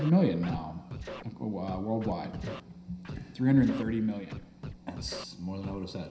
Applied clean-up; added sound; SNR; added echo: none; Scratching (performance technique); 12 dB; reverberation time 0.9 s.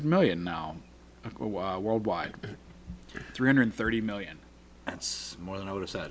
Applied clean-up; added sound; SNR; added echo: none; none; none; none.